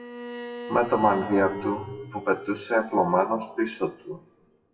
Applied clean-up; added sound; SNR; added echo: classical method WPE with log-MMSE.